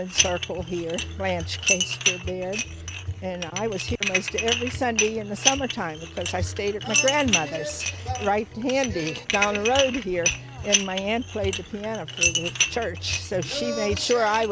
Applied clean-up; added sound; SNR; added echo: none; Dishes, pots, and pans; 2 dB; none.